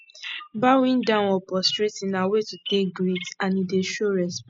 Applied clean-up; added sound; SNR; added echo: classical method spectral subtraction.